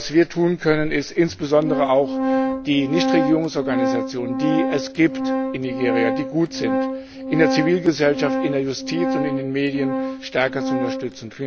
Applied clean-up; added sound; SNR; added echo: none; Organ; 3 dB; none.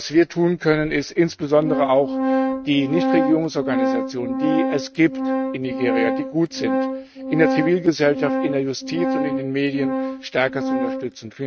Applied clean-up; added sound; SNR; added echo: neural mask model RNNoise.